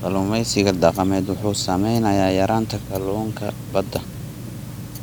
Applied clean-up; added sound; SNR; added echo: none; Tick-tock; 11 dB; none.